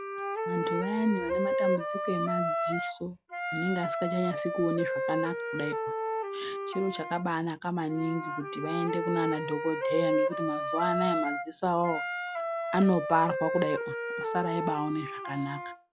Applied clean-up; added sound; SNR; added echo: classical method log-MMSE.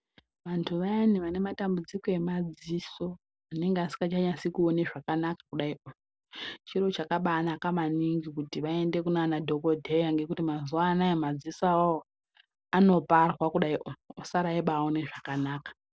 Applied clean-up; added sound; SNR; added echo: none; none; none; none.